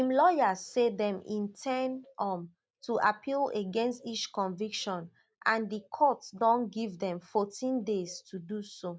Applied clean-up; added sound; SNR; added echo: none; none; none; none.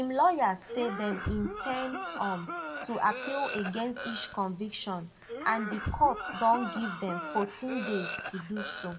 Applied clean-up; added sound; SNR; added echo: none; Cough; 7 dB; reverberation time 0.7 s.